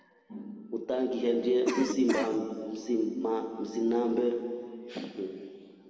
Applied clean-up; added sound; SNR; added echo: none; Cough; 5 dB; reverberation time 2.4 s.